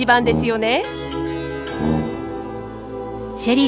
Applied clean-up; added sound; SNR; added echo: none; Brass instrument; 4 dB; none.